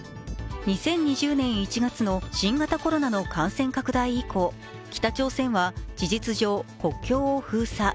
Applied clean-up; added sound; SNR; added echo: none; none; none; none.